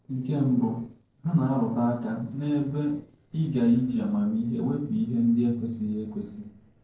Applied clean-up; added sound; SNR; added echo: neural separator model SepFormer DNS4.